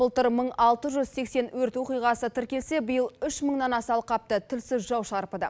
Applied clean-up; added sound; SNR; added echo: none; none; none; none.